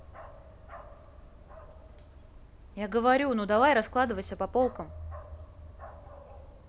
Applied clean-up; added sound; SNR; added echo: none; Bark; 15 dB; none.